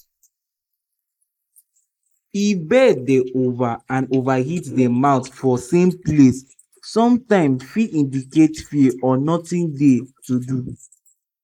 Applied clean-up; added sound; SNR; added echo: neural mask model Resemble Enhance denoiser.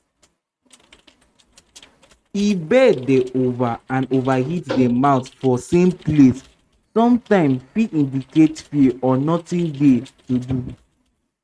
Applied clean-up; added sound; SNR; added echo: neural mask model RNNoise.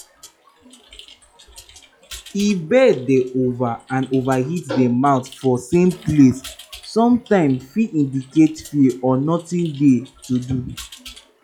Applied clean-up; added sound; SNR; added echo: classical method log-MMSE.